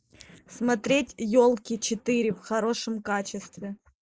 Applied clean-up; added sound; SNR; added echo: neural mask model Resemble Enhance denoiser.